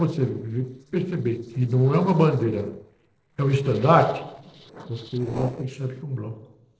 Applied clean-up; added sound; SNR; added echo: neural separator model SepFormer DNS4.